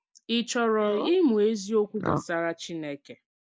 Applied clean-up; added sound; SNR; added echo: neural mask model Resemble Enhance denoiser.